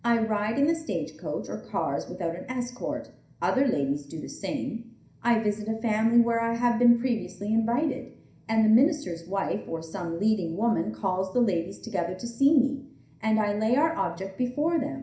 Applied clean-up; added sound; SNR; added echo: none; none; none; reverberation time 0.5 s.